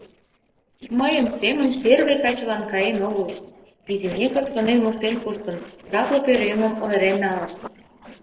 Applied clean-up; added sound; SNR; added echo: neural separator model SepFormer DNS4.